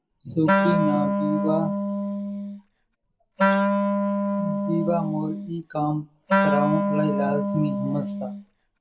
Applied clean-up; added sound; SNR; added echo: none; Wind instrument, woodwind instrument; -4 dB; reverberation time 0.1 s.